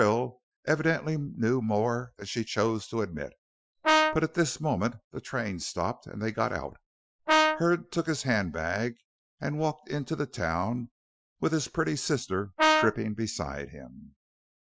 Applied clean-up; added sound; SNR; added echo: classical method Wiener filter.